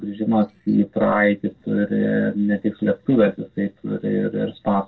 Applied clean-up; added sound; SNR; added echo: neural separator model SepFormer DNS4.